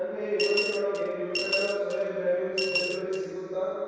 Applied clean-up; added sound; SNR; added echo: none; Coin (dropping) / Glass; 4 dB; reverberation time 2.2 s.